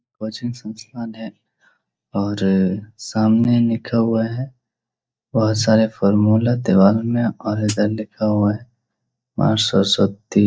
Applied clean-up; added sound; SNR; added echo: neural mask model DeepFilterNet 3.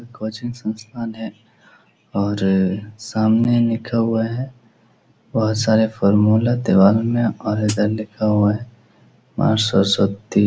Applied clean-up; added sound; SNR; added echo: none; Hi-hat; 12 dB; none.